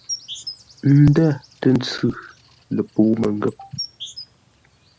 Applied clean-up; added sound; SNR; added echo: none; Insect; 18 dB; none.